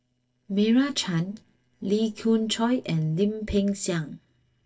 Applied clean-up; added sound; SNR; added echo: neural separator model SepFormer DNS4.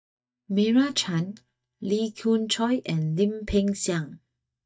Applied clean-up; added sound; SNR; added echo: neural mask model DeepFilterNet 3.